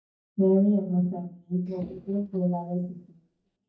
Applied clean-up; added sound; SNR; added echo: neural mask model DeepFilterNet 3.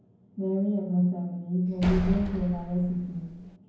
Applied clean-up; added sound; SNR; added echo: none; Slam; 7 dB; reverberation time 0.9 s.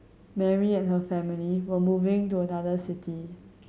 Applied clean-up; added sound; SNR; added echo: none; none; none; none.